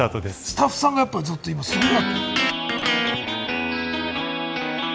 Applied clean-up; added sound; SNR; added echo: none; Electric guitar; 4 dB; none.